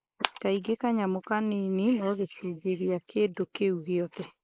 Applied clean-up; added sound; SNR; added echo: neural mask model Resemble Enhance denoiser.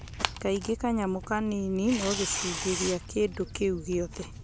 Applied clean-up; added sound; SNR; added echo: none; Tearing; 7 dB; none.